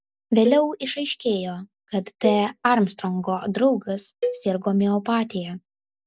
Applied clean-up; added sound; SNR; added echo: none; Cowbell; 10 dB; none.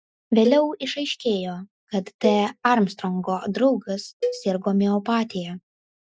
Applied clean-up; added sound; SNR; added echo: classical method Wiener filter.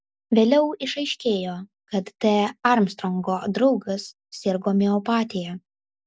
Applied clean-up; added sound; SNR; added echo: none; none; none; none.